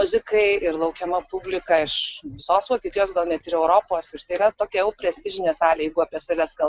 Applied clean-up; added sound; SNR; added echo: none; none; none; none.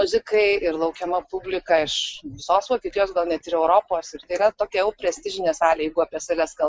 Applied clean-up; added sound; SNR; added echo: neural mask model Resemble Enhance denoiser.